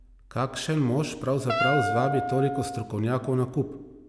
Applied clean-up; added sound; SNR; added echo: none; Wind instrument, woodwind instrument; 3 dB; none.